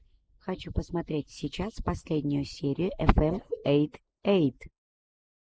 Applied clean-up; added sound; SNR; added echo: neural mask model Resemble Enhance denoiser.